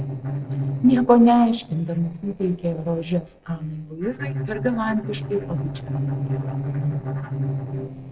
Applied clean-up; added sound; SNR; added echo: neural separator model SepFormer DNS4.